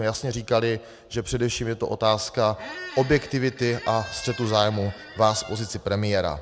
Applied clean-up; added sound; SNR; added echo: none; Squeak; 16 dB; none.